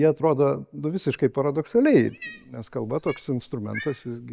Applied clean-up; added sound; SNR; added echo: none; Cat; 18 dB; none.